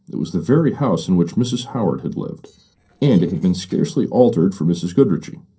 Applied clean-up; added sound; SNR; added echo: neural separator model SepFormer DNS4.